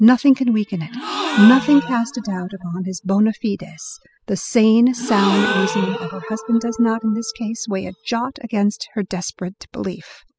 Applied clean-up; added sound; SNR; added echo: classical method spectral subtraction.